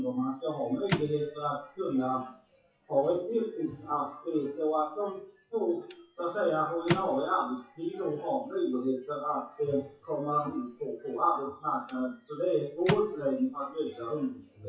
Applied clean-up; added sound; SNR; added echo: classical method WPE with log-MMSE.